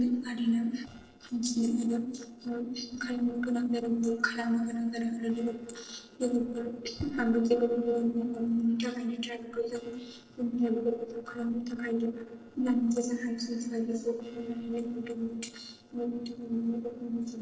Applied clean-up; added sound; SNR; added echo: neural separator model SepFormer DNS4.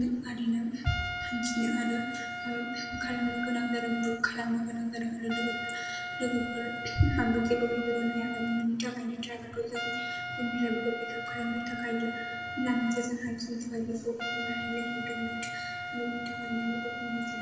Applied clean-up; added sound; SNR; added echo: none; Trumpet; 6 dB; reverberation time 1.3 s.